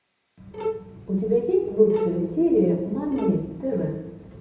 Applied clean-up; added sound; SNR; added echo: none; Bowed string instrument; 10 dB; reverberation time 0.9 s.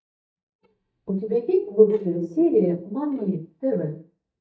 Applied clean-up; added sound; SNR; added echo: neural mask model DeepFilterNet 3.